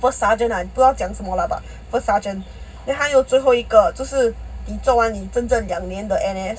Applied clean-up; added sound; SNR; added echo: none; none; none; reverberation time 0.4 s.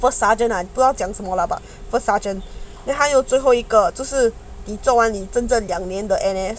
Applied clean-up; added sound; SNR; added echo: none; none; none; none.